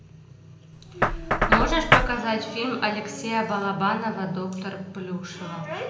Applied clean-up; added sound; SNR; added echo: none; Knock; 0 dB; reverberation time 0.7 s.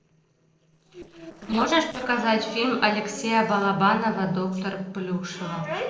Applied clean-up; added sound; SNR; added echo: neural separator model SepFormer DNS4.